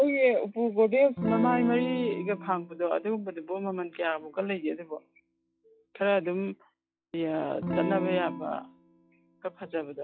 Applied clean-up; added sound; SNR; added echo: classical method log-MMSE.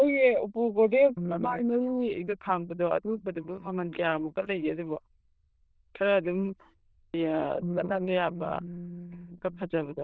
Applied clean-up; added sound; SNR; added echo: neural diffusion model UNIVERSE++.